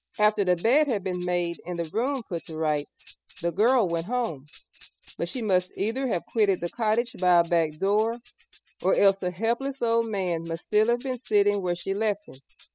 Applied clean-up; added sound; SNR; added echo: classical method spectral subtraction.